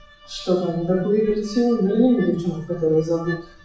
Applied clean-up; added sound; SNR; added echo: classical method WPE with log-MMSE.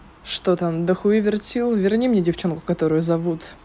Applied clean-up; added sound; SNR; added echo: none; none; none; none.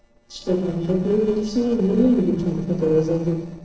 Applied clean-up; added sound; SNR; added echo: neural separator model SepFormer DNS4.